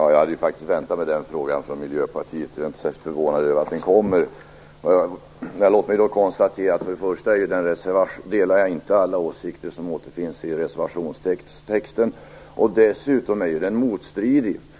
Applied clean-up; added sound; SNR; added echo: none; none; none; none.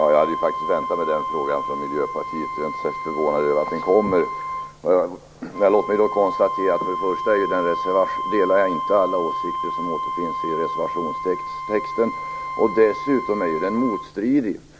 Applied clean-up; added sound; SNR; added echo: none; Wind instrument, woodwind instrument; 5 dB; none.